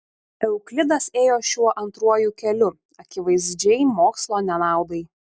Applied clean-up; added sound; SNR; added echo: none; none; none; none.